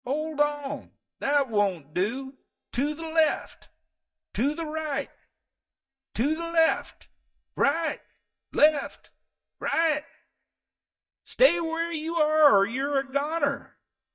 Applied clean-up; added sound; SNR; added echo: neural mask model DeepFilterNet 3.